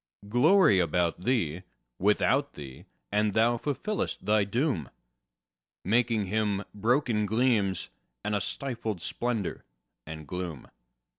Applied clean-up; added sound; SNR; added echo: none; none; none; none.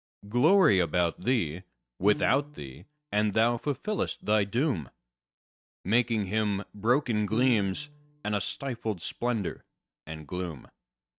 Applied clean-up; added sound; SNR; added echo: neural mask model RNNoise.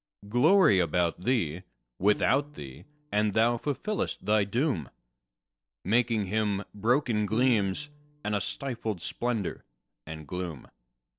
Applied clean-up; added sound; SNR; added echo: neural separator model SepFormer DNS4.